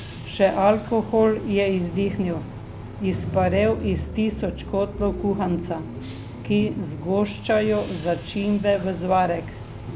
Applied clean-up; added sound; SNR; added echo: none; Bus / Engine; 10 dB; none.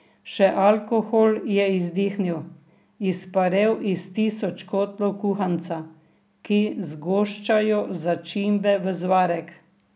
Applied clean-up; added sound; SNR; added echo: none; none; none; none.